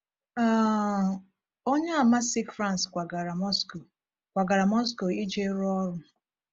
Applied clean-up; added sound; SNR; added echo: none; none; none; none.